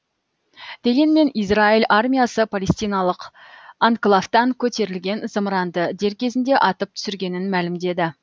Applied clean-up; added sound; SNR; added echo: none; none; none; none.